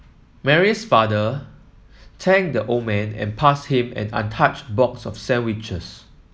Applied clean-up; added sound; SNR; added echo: none; none; none; none.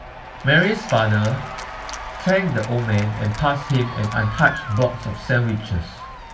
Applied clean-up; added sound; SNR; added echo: none; Applause / Cheering; 13 dB; reverberation time 0.2 s.